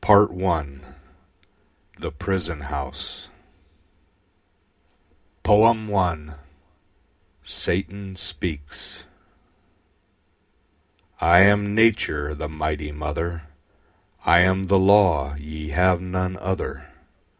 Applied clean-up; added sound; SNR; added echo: none; none; none; reverberation time 0.3 s.